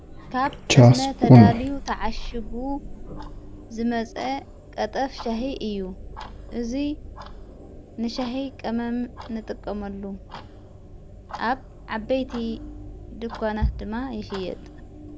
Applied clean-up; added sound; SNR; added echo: none; Clock; -5 dB; none.